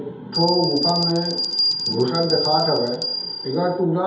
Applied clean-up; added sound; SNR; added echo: none; Bell; 2 dB; reverberation time 0.8 s.